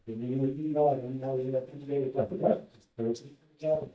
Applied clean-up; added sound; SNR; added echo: neural mask model DeepFilterNet 3.